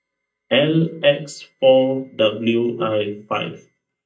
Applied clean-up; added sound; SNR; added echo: neural mask model DeepFilterNet 3.